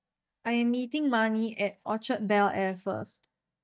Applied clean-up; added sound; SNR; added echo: neural mask model DeepFilterNet 3.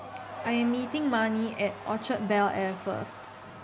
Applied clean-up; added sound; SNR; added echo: none; Crowd / Cheering; 13 dB; none.